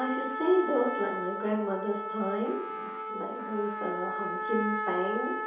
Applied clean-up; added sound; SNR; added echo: none; Trumpet; 3 dB; reverberation time 2.8 s.